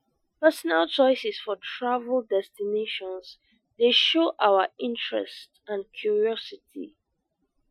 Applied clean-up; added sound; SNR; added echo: classical method Wiener filter.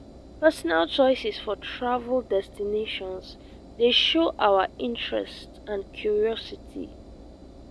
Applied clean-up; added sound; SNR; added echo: none; Engine; 19 dB; none.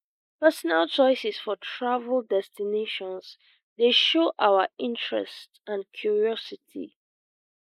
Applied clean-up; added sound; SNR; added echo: neural mask model Resemble Enhance denoiser.